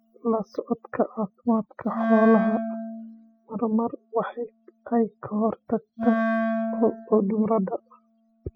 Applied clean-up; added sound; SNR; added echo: classical method spectral subtraction.